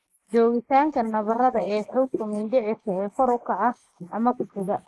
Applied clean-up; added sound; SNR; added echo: neural mask model Resemble Enhance denoiser.